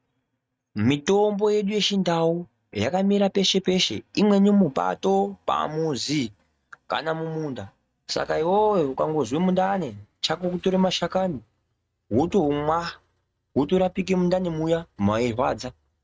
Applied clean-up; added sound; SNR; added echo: neural mask model RNNoise.